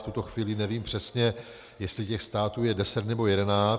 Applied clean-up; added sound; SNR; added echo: none; none; none; none.